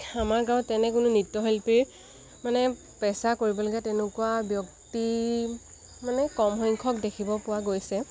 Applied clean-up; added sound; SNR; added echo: none; none; none; none.